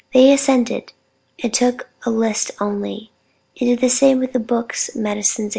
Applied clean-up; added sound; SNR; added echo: none; none; none; none.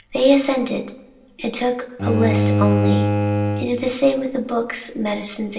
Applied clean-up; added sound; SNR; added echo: none; Bowed string instrument; 3 dB; reverberation time 0.8 s.